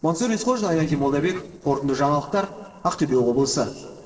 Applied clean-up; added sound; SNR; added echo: neural separator model SepFormer DNS4.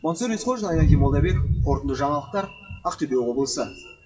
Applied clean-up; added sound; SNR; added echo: classical method WPE with log-MMSE.